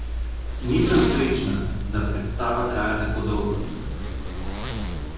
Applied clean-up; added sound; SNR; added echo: none; Zipper (clothing); 2 dB; reverberation time 1.3 s.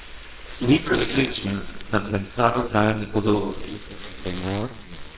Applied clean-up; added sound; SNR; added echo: neural separator model SepFormer WHAMR!.